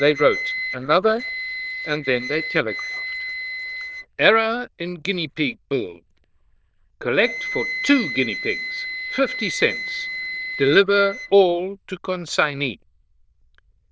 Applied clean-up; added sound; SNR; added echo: neural diffusion model UNIVERSE++.